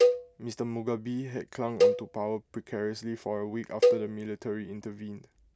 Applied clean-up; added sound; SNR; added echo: none; Cowbell; -5 dB; none.